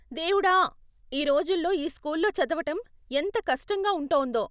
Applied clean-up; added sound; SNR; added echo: none; none; none; none.